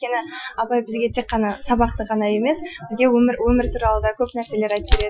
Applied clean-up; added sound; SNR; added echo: classical method Wiener filter.